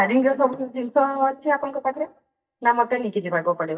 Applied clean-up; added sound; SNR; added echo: neural mask model DeepFilterNet 3.